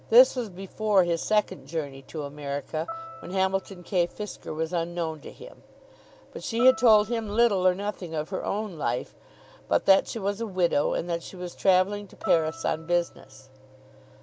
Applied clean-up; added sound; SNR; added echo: none; Piano; 17 dB; none.